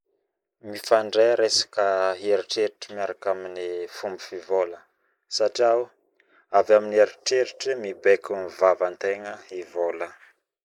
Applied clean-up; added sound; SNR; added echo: neural mask model Resemble Enhance denoiser.